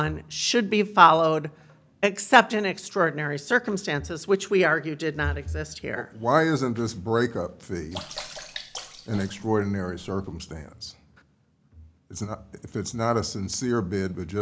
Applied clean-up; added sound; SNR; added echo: none; Sink (filling or washing) / Water / Splash, splatter; 15 dB; none.